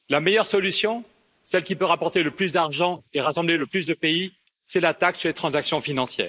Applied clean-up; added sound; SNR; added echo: neural mask model Resemble Enhance denoiser.